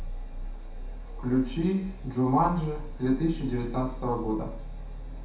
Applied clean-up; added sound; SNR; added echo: none; Growling; 7 dB; reverberation time 0.7 s.